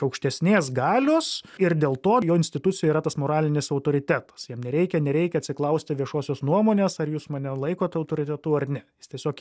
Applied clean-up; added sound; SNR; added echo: none; none; none; none.